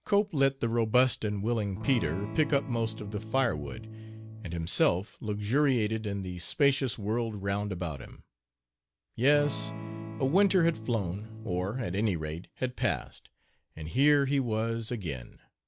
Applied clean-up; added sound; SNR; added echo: none; Electric guitar / Strum; 11 dB; none.